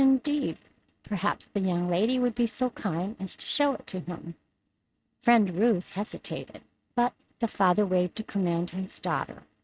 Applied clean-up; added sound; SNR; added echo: neural mask model RNNoise.